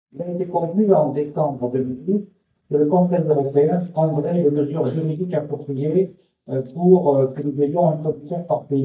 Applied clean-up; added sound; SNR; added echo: neural mask model DeepFilterNet 3.